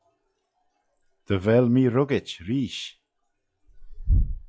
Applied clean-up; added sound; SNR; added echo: classical method log-MMSE.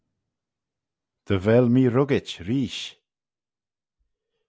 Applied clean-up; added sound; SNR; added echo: none; none; none; none.